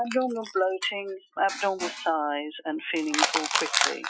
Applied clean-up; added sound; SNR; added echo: classical method Wiener filter.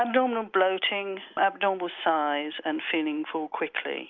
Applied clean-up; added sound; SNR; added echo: none; none; none; none.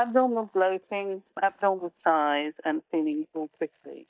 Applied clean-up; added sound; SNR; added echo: neural mask model DeepFilterNet 3.